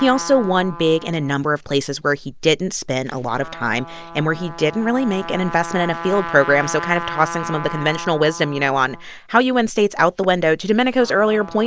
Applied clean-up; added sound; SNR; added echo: none; Trumpet; 14 dB; none.